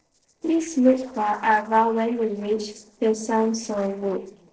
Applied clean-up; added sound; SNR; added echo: neural separator model SepFormer DNS4.